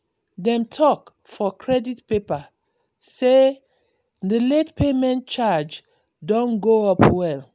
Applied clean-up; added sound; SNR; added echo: none; none; none; none.